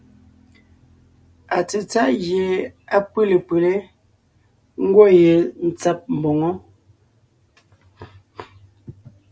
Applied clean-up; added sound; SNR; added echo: none; none; none; none.